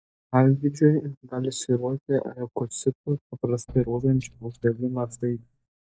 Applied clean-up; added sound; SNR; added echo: neural mask model DeepFilterNet 3.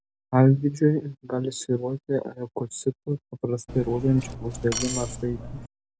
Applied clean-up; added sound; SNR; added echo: none; Cutlery, silverware; 9 dB; none.